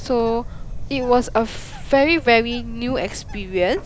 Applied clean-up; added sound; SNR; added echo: none; Bird; 11 dB; none.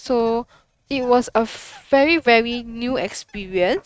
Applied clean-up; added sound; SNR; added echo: neural mask model RNNoise.